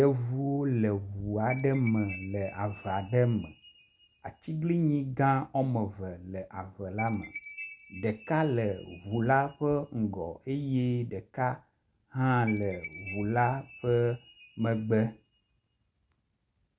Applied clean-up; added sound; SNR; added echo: none; Chime; 20 dB; none.